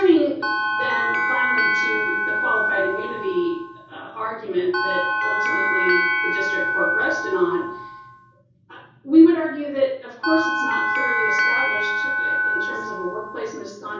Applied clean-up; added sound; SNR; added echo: none; Bell; -1 dB; reverberation time 0.6 s.